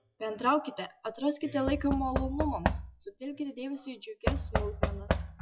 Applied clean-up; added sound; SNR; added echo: classical method log-MMSE.